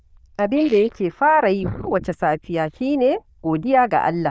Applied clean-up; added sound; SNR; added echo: neural diffusion model UNIVERSE++.